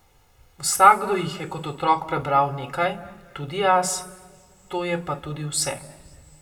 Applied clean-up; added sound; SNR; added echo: none; none; none; reverberation time 1.1 s.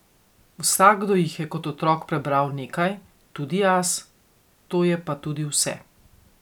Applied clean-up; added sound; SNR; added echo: none; none; none; none.